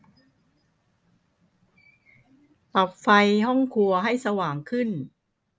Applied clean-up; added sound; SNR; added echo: none; none; none; none.